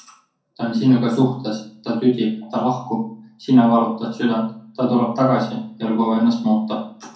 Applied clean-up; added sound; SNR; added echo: none; none; none; reverberation time 0.6 s.